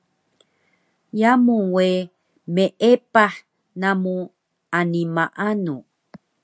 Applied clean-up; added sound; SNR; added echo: none; none; none; none.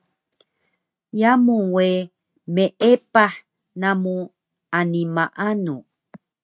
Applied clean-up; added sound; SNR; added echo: neural mask model RNNoise.